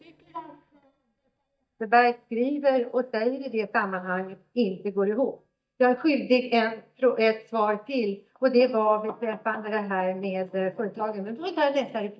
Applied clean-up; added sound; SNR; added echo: neural mask model DeepFilterNet 3.